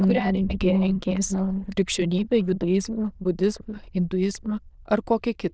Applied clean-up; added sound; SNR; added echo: neural diffusion model UNIVERSE++.